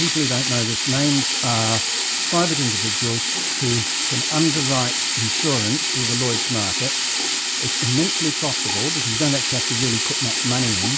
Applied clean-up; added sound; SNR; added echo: none; Sink (filling or washing); -3 dB; none.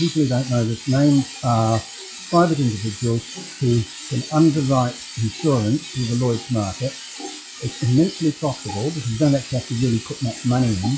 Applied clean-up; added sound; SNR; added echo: classical method log-MMSE.